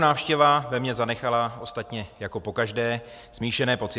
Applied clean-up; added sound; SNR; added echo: none; none; none; none.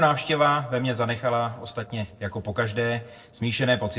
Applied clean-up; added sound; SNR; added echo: neural separator model SepFormer DNS4.